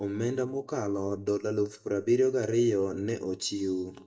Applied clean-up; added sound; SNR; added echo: neural mask model DeepFilterNet 3.